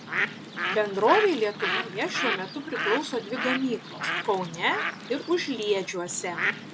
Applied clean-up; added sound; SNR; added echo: none; Bird; 4 dB; none.